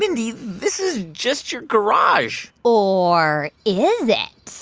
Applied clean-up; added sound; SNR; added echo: none; none; none; none.